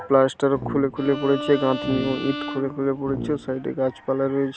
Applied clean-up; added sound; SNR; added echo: none; Bowed string instrument + Brass instrument; 9 dB; none.